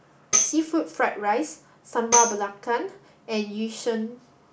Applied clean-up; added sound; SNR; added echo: none; Tambourine; 2 dB; none.